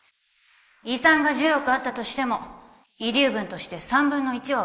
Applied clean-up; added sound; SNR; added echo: neural mask model Resemble Enhance denoiser.